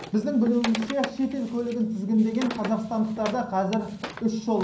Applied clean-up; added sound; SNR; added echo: none; Wood; 14 dB; reverberation time 0.6 s.